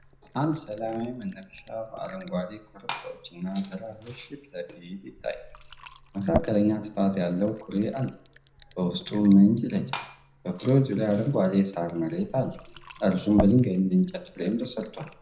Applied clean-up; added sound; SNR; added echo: none; Liquid; 13 dB; reverberation time 0.4 s.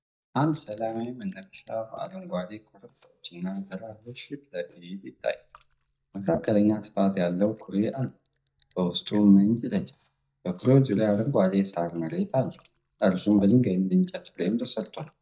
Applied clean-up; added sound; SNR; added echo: neural mask model DeepFilterNet 3.